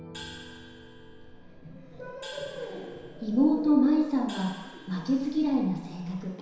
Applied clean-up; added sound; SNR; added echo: none; Gong; 19 dB; reverberation time 1.0 s.